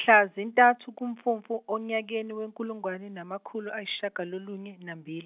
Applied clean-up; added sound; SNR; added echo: none; none; none; none.